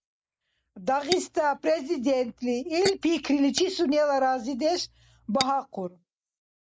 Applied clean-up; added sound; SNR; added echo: neural mask model Resemble Enhance denoiser.